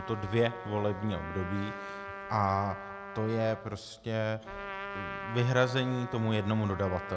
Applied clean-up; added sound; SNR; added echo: none; Trumpet; 10 dB; none.